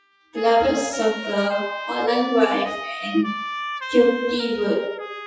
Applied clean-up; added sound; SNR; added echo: classical method WPE with log-MMSE.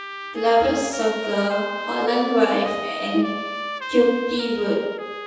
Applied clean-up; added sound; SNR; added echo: none; Trumpet; 10 dB; reverberation time 1.1 s.